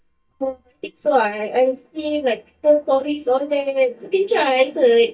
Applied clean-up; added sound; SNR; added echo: neural mask model DeepFilterNet 3.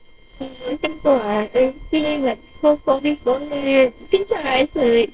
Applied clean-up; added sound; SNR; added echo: neural separator model SepFormer WHAMR!.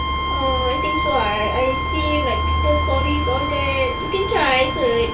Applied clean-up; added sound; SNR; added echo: none; Bowed string instrument; 4 dB; reverberation time 0.2 s.